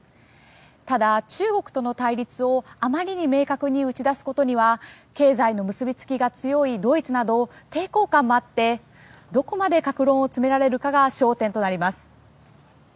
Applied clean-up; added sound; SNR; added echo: none; none; none; none.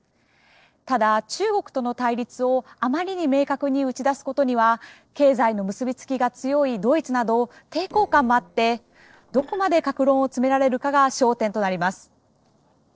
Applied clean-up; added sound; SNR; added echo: neural separator model SepFormer DNS4.